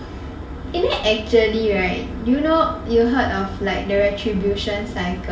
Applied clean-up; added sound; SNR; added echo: none; none; none; reverberation time 0.5 s.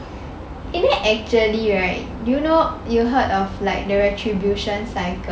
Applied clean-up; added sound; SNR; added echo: none; none; none; none.